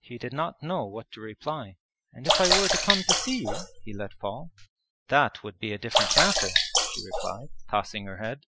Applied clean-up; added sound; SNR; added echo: classical method Wiener filter.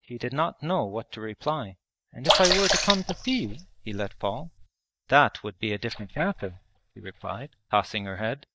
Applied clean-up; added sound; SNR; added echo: neural mask model DeepFilterNet 3.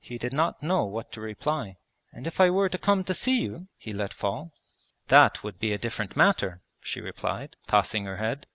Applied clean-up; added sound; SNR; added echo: none; none; none; none.